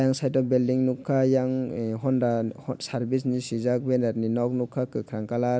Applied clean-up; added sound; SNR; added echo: none; none; none; none.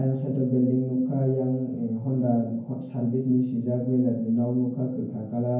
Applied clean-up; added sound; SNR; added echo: none; none; none; reverberation time 0.9 s.